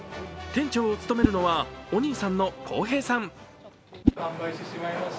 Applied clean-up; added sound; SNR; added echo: none; Whoosh, swoosh, swish; 4 dB; none.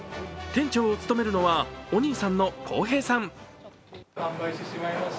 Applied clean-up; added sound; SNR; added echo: none; none; none; none.